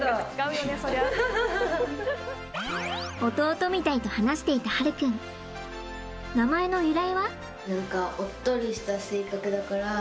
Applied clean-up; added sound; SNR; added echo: none; none; none; none.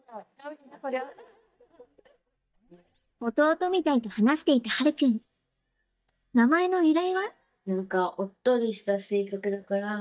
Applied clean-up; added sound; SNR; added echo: neural mask model DeepFilterNet 3.